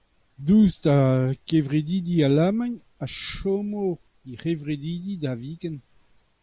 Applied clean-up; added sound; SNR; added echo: none; none; none; none.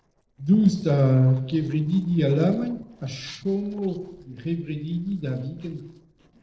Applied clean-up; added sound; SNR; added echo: neural separator model SepFormer DNS4.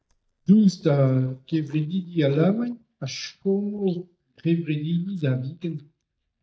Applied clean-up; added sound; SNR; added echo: neural mask model DeepFilterNet 3.